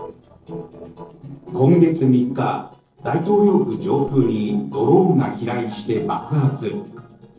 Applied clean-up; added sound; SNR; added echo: neural separator model SepFormer DNS4.